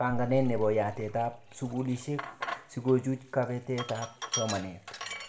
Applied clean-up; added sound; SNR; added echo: none; Sink (filling or washing); 11 dB; reverberation time 1.1 s.